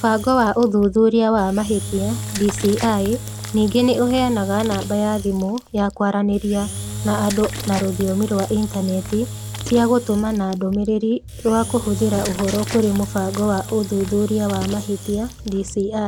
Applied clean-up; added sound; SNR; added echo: none; Engine / Drill; 11 dB; none.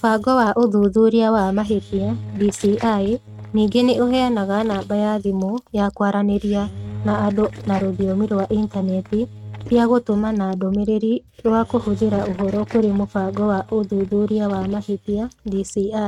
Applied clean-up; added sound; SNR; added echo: neural mask model RNNoise.